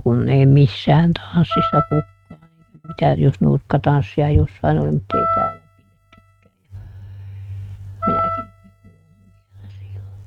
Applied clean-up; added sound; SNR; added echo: neural mask model RNNoise.